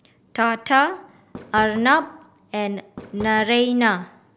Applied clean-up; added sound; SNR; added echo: none; Fireworks; 19 dB; none.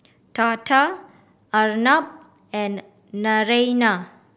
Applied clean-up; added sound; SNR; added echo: none; none; none; none.